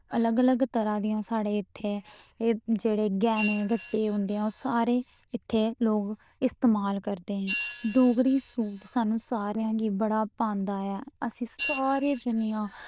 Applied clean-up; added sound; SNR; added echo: neural diffusion model UNIVERSE++.